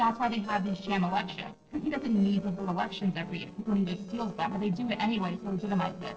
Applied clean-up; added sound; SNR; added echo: neural separator model SepFormer DNS4.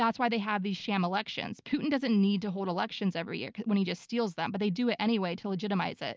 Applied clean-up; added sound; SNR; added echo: none; none; none; none.